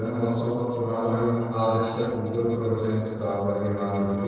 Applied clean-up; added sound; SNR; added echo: neural separator model SepFormer DNS4.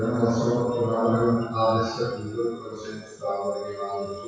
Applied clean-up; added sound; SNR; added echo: classical method WPE with log-MMSE.